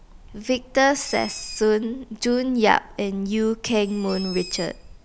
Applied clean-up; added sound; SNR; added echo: none; Bird; 17 dB; none.